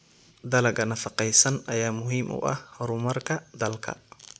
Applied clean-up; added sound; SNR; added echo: none; none; none; none.